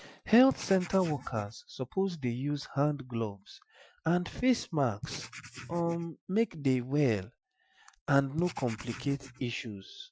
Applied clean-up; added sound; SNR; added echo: classical method Wiener filter.